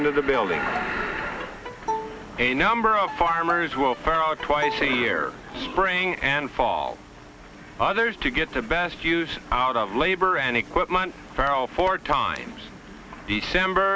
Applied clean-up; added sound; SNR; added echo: none; Bowed string instrument; 10 dB; none.